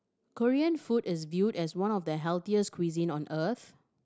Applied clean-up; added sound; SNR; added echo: none; none; none; none.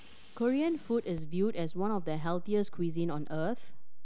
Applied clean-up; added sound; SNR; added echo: none; Bicycle; 2 dB; none.